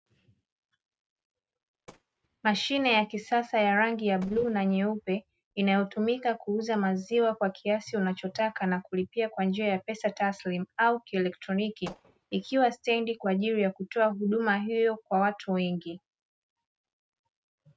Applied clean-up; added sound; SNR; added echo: neural mask model RNNoise.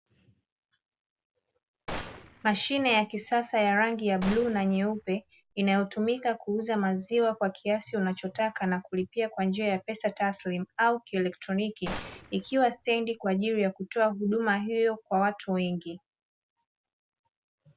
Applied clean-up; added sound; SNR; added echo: none; Gunshot, gunfire; 13 dB; none.